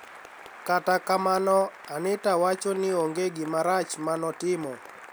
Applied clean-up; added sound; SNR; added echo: none; Applause; 19 dB; none.